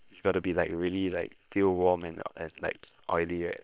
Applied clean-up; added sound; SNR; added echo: neural separator model SepFormer WHAM!.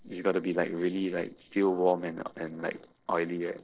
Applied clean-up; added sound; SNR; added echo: neural separator model SepFormer DNS4.